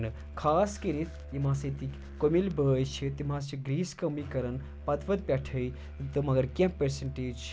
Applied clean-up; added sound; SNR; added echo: none; Musical instrument; 12 dB; none.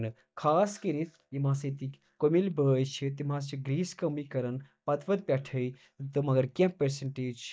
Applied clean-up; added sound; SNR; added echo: neural mask model DeepFilterNet 3.